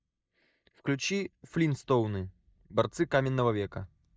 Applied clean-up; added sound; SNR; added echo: neural mask model DeepFilterNet 3.